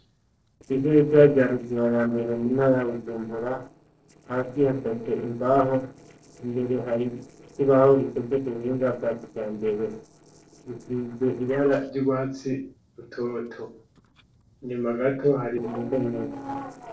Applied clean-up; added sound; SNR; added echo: neural separator model SepFormer DNS4.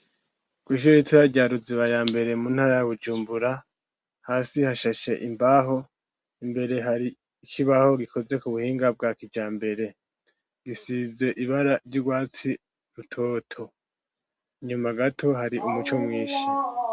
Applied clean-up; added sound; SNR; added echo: none; none; none; none.